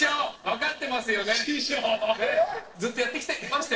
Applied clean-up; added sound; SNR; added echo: neural separator model SepFormer DNS4.